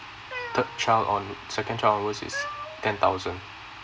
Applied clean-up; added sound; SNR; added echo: none; Cat; 12 dB; none.